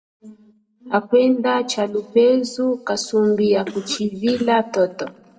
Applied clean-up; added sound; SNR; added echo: none; Cough; 17 dB; reverberation time 1.0 s.